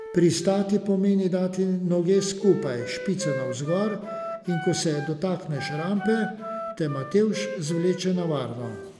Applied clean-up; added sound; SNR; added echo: none; Wind instrument, woodwind instrument; 11 dB; none.